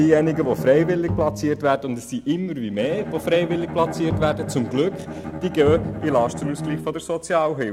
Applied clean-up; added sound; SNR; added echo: none; Bowed string instrument + Bowed string instrument; 8 dB; none.